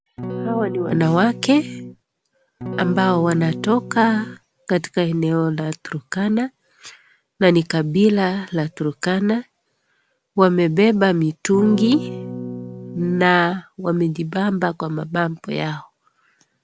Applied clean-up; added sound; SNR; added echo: none; Electric guitar / Strum; 9 dB; none.